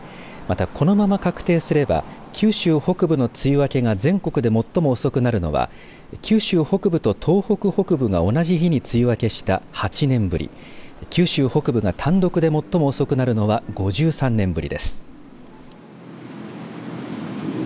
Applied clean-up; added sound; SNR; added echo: none; none; none; none.